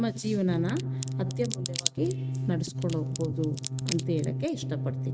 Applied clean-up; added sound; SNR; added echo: neural mask model RNNoise.